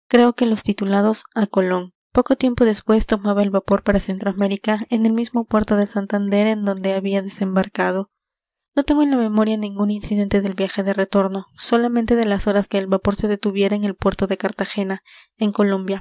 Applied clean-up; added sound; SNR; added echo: neural mask model DeepFilterNet 3.